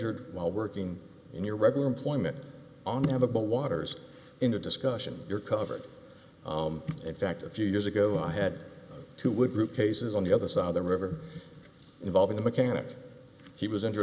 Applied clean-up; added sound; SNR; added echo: none; none; none; none.